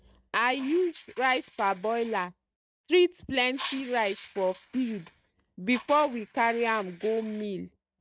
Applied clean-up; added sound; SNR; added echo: neural mask model RNNoise.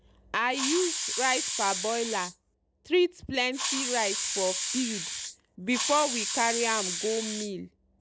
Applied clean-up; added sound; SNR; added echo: none; Hiss; 2 dB; none.